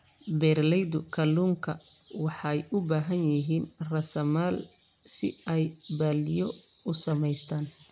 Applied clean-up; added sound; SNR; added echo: none; none; none; none.